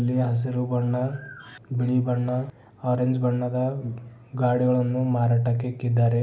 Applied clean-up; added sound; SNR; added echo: none; none; none; none.